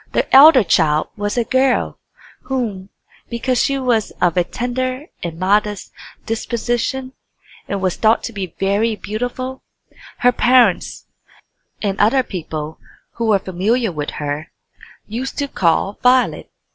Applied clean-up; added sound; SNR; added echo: none; none; none; none.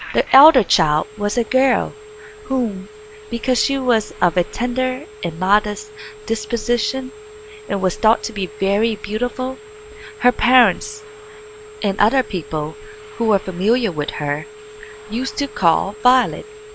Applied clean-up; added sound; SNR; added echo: none; Telephone; 19 dB; none.